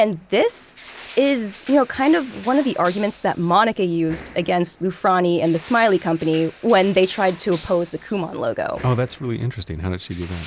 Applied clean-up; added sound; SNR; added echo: none; Crushing; 18 dB; none.